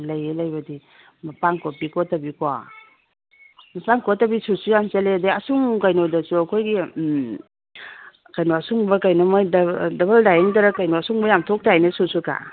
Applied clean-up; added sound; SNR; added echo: none; none; none; none.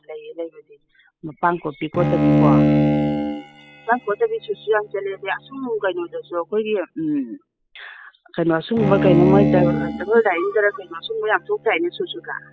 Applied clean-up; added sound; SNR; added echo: classical method spectral subtraction.